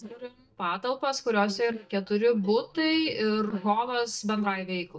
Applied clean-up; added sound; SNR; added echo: neural mask model DeepFilterNet 3.